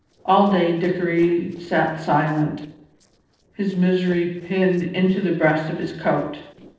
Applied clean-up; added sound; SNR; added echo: neural separator model SepFormer DNS4.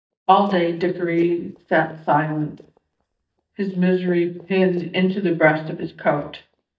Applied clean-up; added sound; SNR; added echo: neural mask model DeepFilterNet 3.